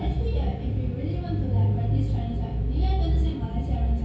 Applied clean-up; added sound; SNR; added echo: none; none; none; reverberation time 0.6 s.